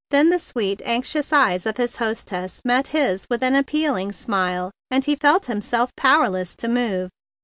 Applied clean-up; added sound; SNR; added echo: none; none; none; none.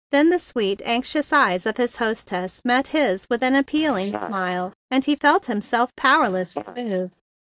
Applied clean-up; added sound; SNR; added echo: neural mask model DeepFilterNet 3.